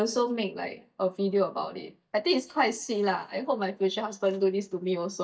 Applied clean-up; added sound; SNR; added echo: neural mask model DeepFilterNet 3.